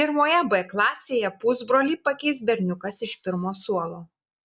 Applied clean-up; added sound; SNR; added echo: neural mask model DeepFilterNet 3.